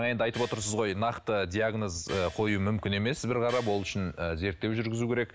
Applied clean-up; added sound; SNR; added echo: none; Gong; 19 dB; none.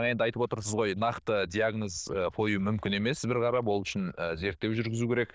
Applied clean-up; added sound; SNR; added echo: neural diffusion model UNIVERSE++.